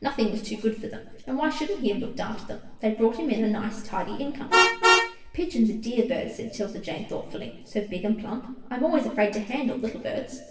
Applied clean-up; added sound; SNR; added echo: none; Vehicle horn, car horn, honking; 3 dB; reverberation time 1.0 s.